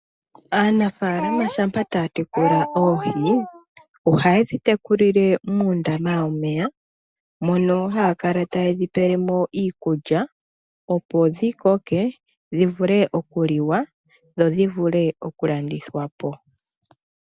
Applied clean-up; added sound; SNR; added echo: none; none; none; none.